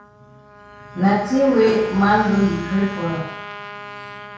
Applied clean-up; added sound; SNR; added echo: none; Trumpet; 15 dB; reverberation time 0.6 s.